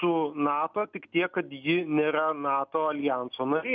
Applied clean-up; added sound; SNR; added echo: none; none; none; none.